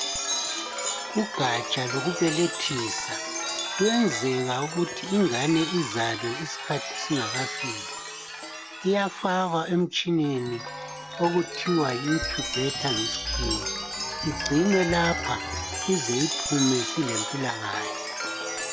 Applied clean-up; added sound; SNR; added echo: none; Chime; 4 dB; none.